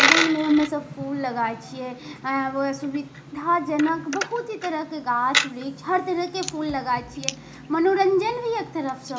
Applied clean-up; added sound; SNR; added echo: none; Coin (dropping); 5 dB; reverberation time 0.4 s.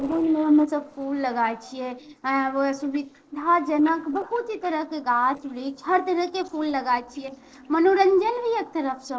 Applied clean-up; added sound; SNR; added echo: neural separator model SepFormer DNS4.